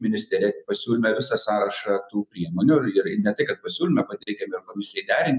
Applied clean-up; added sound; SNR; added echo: none; none; none; none.